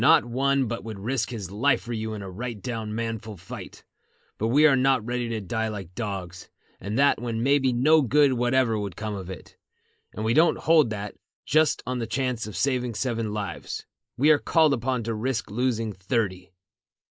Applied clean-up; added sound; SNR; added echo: neural mask model Resemble Enhance denoiser.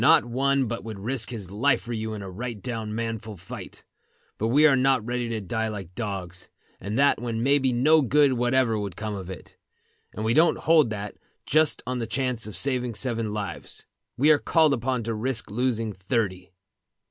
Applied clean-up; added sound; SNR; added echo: none; none; none; none.